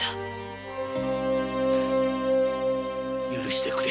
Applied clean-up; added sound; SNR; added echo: none; none; none; none.